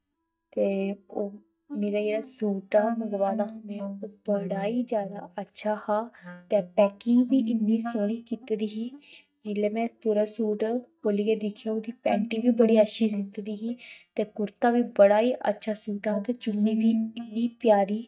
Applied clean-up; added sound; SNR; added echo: neural mask model DeepFilterNet 3.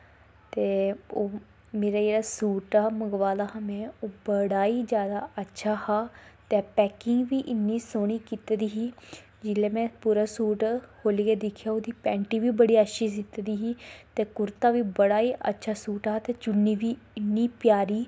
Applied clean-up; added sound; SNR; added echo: none; none; none; none.